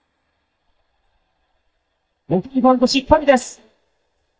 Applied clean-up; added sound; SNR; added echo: neural mask model DeepFilterNet 3.